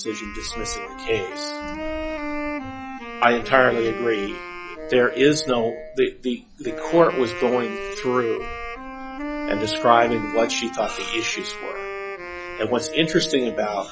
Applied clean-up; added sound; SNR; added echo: classical method log-MMSE.